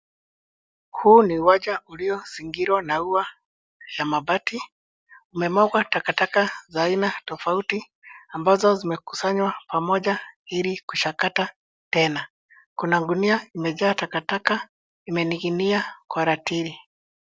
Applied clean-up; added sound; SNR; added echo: none; none; none; none.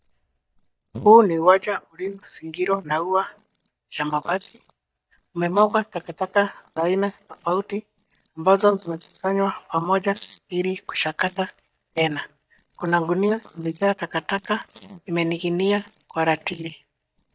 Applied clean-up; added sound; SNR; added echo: neural mask model DeepFilterNet 3.